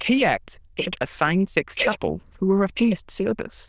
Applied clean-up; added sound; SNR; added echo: neural diffusion model UNIVERSE++.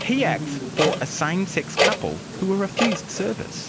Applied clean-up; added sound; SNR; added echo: none; Clock; 2 dB; none.